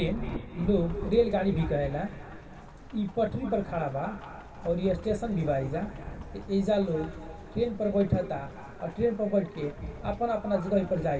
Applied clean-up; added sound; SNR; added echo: none; Rain / Thunderstorm; 11 dB; reverberation time 2.9 s.